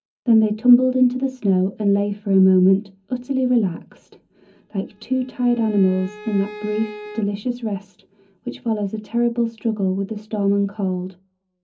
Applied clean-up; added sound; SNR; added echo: none; Bowed string instrument; 17 dB; reverberation time 0.4 s.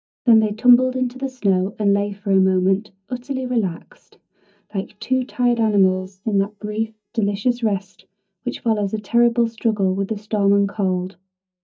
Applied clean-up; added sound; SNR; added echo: neural mask model DeepFilterNet 3.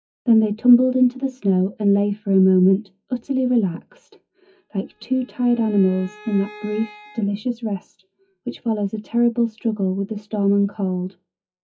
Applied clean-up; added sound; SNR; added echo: classical method WPE with log-MMSE.